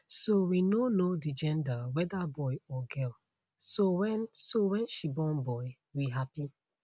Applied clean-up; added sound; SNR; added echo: none; none; none; none.